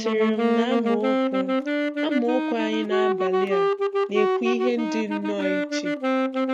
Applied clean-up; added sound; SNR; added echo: none; Wind instrument, woodwind instrument; -4 dB; none.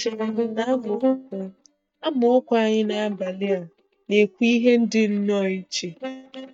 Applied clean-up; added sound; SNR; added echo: neural mask model DeepFilterNet 3.